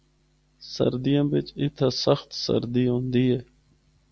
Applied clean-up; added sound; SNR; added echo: none; none; none; none.